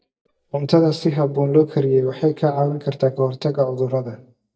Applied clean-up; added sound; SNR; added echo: neural mask model DeepFilterNet 3.